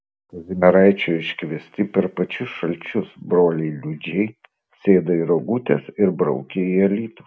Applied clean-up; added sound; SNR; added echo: none; none; none; none.